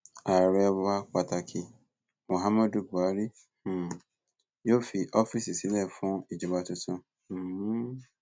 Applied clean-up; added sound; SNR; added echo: none; none; none; none.